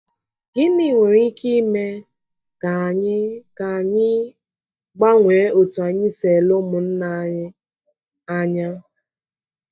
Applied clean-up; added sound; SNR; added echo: neural mask model DeepFilterNet 3.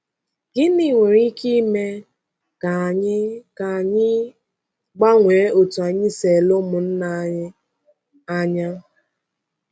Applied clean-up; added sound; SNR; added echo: none; none; none; none.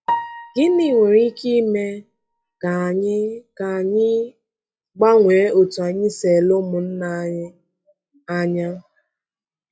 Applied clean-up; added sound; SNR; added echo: classical method log-MMSE.